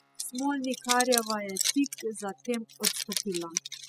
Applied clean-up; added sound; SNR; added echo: classical method spectral subtraction.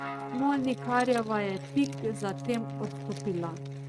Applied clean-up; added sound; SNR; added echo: neural mask model RNNoise.